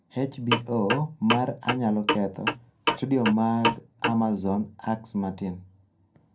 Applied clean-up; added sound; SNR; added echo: none; Clock; 2 dB; reverberation time 0.2 s.